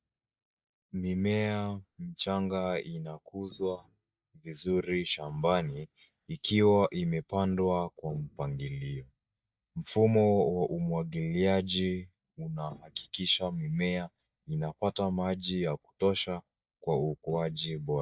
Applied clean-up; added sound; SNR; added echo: neural mask model DeepFilterNet 3.